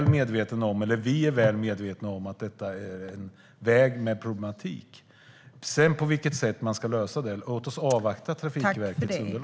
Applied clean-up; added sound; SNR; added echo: none; none; none; none.